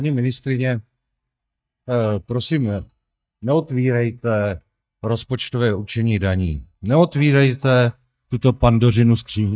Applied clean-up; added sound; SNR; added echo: neural mask model DeepFilterNet 3.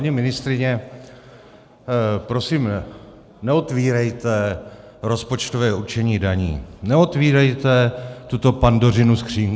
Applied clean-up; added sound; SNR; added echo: none; none; none; none.